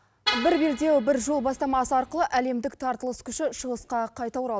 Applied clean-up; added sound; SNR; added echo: none; Vehicle horn, car horn, honking; 8 dB; none.